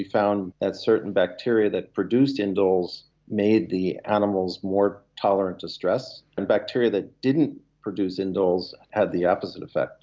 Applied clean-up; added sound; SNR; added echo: none; none; none; none.